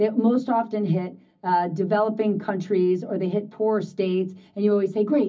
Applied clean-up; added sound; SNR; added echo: none; none; none; reverberation time 0.4 s.